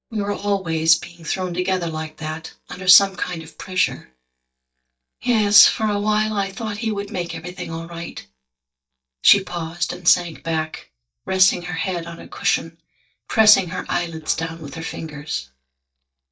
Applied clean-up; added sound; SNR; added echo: neural mask model DeepFilterNet 3.